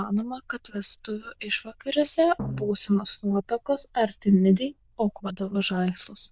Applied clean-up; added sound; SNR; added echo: neural diffusion model UNIVERSE++.